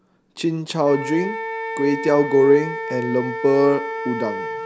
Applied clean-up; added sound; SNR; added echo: none; Wind instrument, woodwind instrument; 8 dB; none.